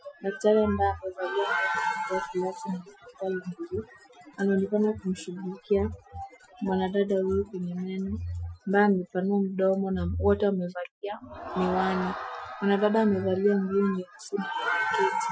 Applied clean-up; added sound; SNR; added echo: classical method Wiener filter.